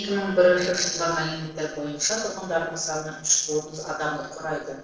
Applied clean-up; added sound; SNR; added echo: neural separator model SepFormer DNS4.